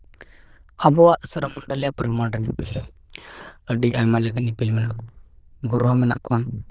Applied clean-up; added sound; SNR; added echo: neural diffusion model UNIVERSE++.